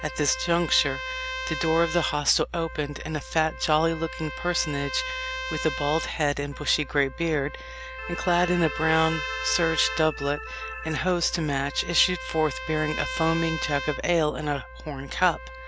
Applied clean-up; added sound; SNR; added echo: none; Organ + Trumpet; 9 dB; none.